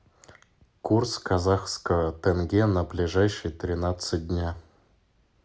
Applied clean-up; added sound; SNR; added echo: none; none; none; none.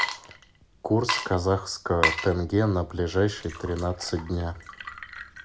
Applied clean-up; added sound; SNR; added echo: none; Water / Liquid; 7 dB; none.